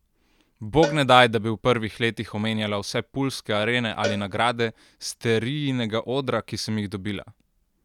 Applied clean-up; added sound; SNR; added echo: none; Cowbell; 14 dB; none.